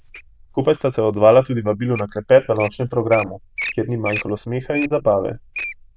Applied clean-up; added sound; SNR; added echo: neural diffusion model UNIVERSE++.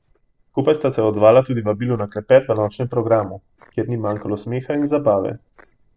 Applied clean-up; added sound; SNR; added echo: neural separator model SepFormer DNS4.